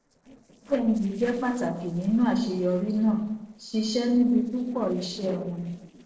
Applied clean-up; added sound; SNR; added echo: neural separator model SepFormer DNS4.